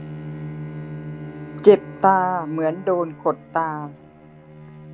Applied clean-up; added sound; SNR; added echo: none; Bowed string instrument + Bowed string instrument; 13 dB; none.